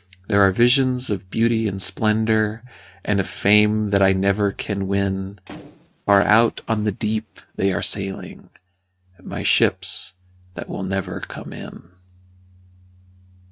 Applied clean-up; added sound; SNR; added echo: neural mask model RNNoise.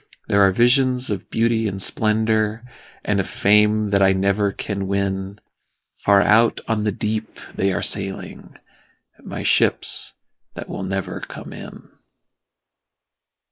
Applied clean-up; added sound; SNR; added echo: neural mask model Resemble Enhance denoiser.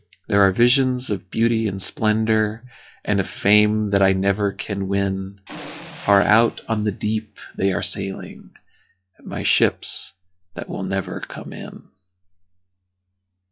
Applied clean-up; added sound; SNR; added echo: classical method log-MMSE.